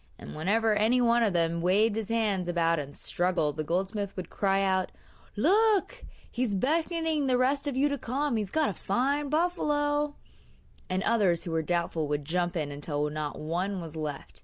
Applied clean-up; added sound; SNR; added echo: none; none; none; none.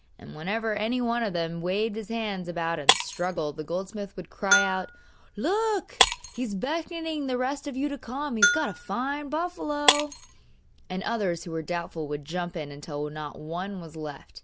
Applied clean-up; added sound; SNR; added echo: none; Shatter + Bell; 1 dB; none.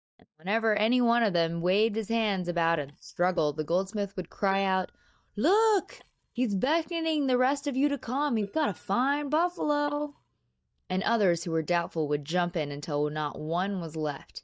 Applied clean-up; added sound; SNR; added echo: neural mask model DeepFilterNet 3.